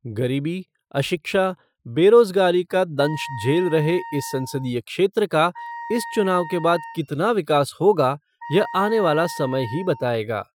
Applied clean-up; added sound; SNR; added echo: classical method Wiener filter.